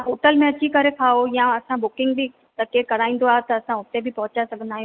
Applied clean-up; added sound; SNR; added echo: none; none; none; none.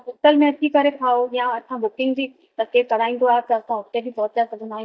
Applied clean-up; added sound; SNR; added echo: neural mask model DeepFilterNet 3.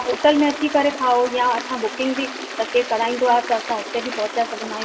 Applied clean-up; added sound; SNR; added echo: none; Stream; 10 dB; reverberation time 1.8 s.